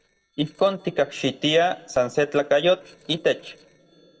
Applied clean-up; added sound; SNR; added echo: neural separator model SepFormer DNS4.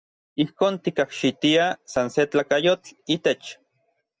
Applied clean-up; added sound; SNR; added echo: none; none; none; none.